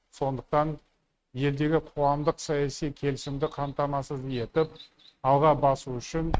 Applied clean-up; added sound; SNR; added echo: neural mask model RNNoise.